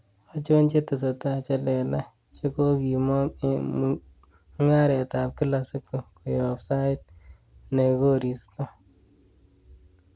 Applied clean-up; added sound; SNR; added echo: none; none; none; none.